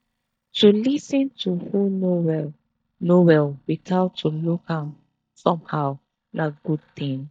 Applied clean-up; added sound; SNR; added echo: neural mask model DeepFilterNet 3.